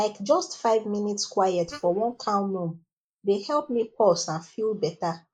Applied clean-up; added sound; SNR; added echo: neural mask model Resemble Enhance denoiser.